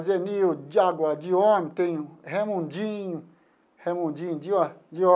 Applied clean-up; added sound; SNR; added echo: none; none; none; none.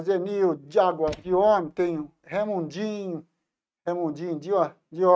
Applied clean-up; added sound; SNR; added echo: neural mask model RNNoise.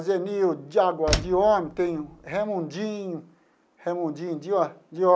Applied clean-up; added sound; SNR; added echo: none; Slam; 6 dB; none.